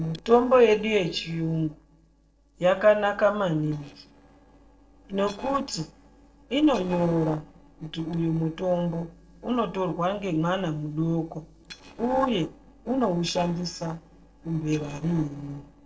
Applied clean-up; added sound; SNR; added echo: neural separator model SepFormer DNS4.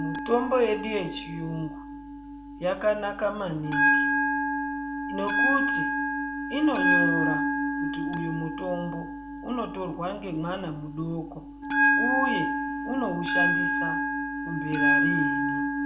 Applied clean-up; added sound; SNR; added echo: none; Bell; -4 dB; reverberation time 1.0 s.